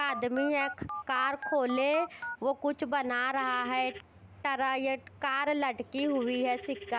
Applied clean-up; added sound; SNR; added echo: none; Telephone; 12 dB; none.